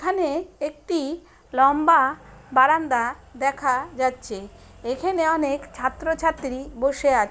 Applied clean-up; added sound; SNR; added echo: none; none; none; none.